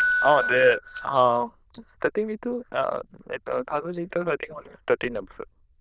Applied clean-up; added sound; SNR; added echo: neural diffusion model UNIVERSE++.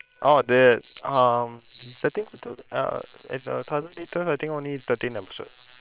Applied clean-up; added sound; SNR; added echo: neural separator model SepFormer WHAM!.